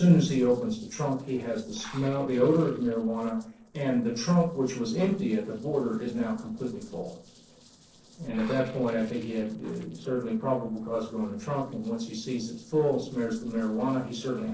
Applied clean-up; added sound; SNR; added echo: neural separator model SepFormer DNS4.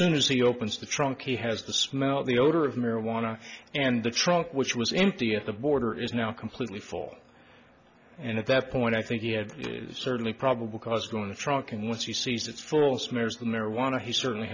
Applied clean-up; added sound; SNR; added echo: none; none; none; none.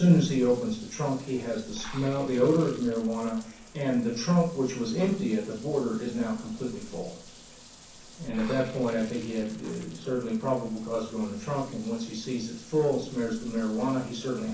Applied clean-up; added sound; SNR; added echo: none; Bathtub (filling or washing) / Water; 19 dB; reverberation time 0.6 s.